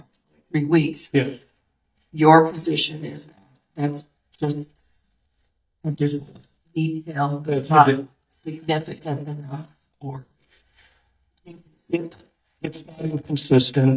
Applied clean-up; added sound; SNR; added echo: neural mask model DeepFilterNet 3.